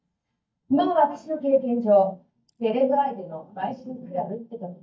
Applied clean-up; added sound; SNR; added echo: neural mask model DeepFilterNet 3.